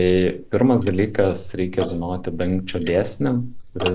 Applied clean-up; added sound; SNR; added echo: neural mask model Resemble Enhance denoiser.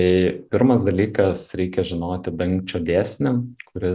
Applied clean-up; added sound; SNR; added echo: none; none; none; none.